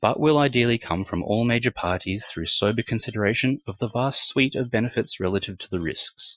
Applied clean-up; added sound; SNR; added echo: classical method Wiener filter.